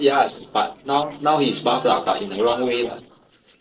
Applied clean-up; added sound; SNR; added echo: neural separator model SepFormer DNS4.